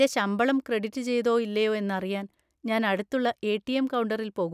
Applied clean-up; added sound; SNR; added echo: none; none; none; none.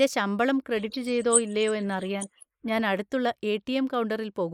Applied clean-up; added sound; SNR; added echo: neural mask model Resemble Enhance denoiser.